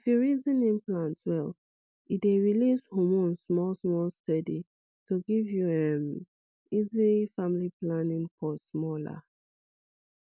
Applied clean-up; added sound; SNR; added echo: none; none; none; none.